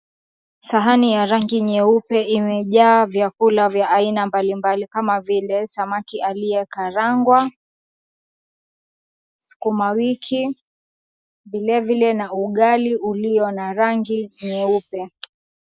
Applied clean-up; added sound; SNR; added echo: neural mask model Resemble Enhance denoiser.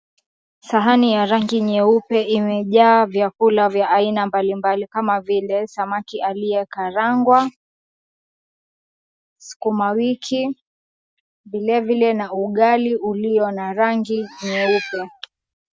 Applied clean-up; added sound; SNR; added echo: none; Meow; 12 dB; none.